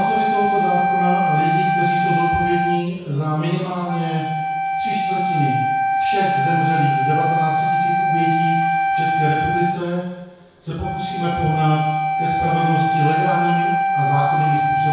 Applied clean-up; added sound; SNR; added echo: none; Wind instrument, woodwind instrument; -3 dB; reverberation time 1.0 s.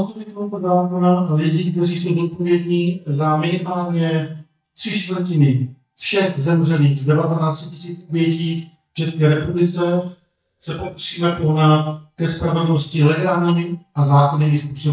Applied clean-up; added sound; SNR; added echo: neural mask model DeepFilterNet 3.